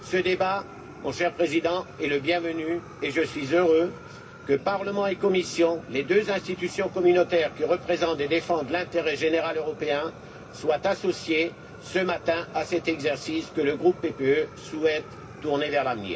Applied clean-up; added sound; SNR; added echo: none; Fire; 17 dB; reverberation time 0.4 s.